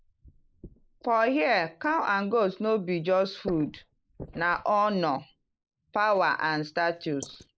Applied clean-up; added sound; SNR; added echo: neural mask model Resemble Enhance denoiser.